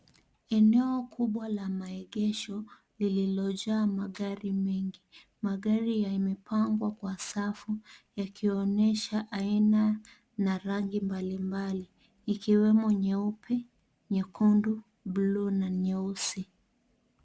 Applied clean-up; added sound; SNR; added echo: none; none; none; none.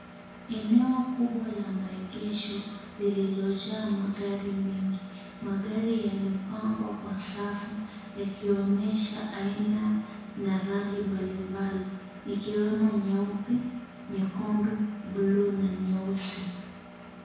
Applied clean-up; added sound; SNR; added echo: none; Engine; 16 dB; reverberation time 1.0 s.